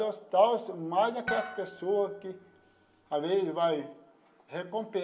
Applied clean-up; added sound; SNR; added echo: none; Harp; 11 dB; reverberation time 0.6 s.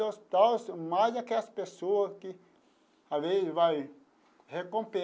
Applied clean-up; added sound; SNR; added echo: none; none; none; none.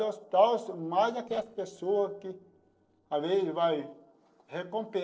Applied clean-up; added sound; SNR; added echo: neural separator model SepFormer DNS4.